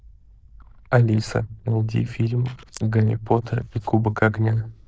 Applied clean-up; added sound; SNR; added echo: neural diffusion model UNIVERSE++.